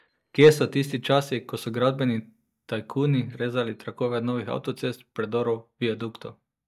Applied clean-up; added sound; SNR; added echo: neural mask model DeepFilterNet 3.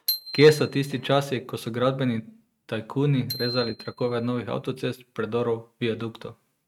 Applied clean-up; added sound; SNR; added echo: neural mask model RNNoise.